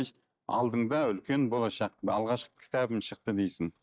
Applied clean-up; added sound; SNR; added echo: neural mask model DeepFilterNet 3.